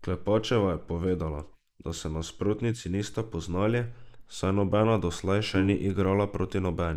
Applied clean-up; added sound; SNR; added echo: neural mask model Resemble Enhance denoiser.